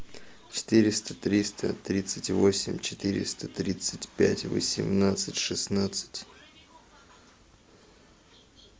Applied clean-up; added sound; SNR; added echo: none; none; none; none.